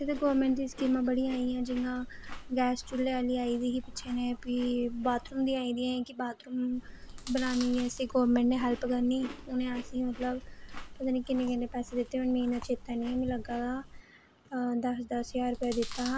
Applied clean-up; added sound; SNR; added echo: none; Chewing, mastication; 13 dB; none.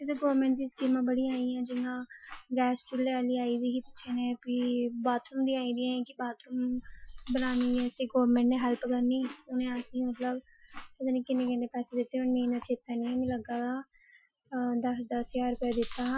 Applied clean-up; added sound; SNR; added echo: classical method Wiener filter.